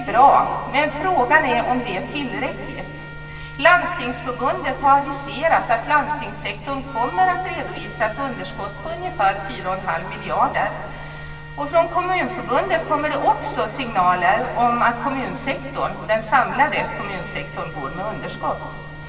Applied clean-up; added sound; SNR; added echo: none; Trumpet; 19 dB; reverberation time 2.4 s.